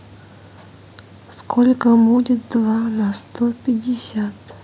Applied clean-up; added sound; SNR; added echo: none; none; none; none.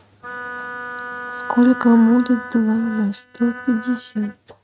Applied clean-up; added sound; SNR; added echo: neural mask model RNNoise.